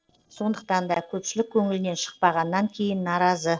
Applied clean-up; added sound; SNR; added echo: neural separator model SepFormer DNS4.